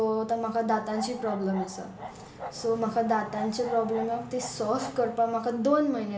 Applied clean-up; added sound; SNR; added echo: none; Bark; 12 dB; none.